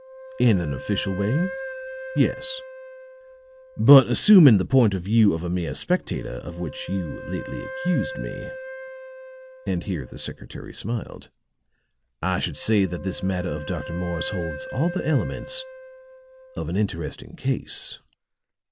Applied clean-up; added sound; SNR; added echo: none; Wind instrument, woodwind instrument; 14 dB; none.